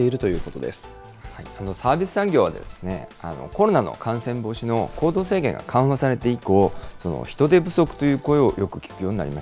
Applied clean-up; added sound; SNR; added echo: none; Crumpling, crinkling; 20 dB; none.